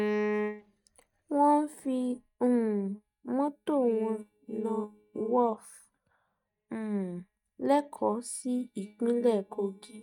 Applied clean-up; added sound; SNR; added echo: neural mask model DeepFilterNet 3.